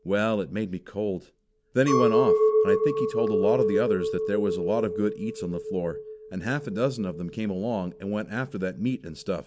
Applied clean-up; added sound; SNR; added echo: none; Chink, clink; 0 dB; none.